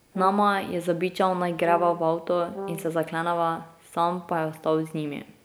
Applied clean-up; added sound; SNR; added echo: none; Brass instrument; 12 dB; none.